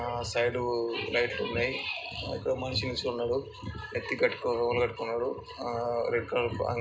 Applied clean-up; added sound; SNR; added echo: none; none; none; reverberation time 0.2 s.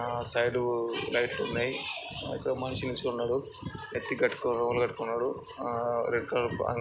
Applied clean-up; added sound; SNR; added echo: none; none; none; none.